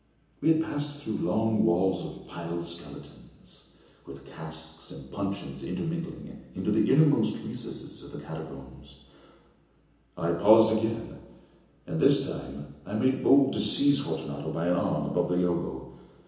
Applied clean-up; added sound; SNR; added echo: none; none; none; reverberation time 0.9 s.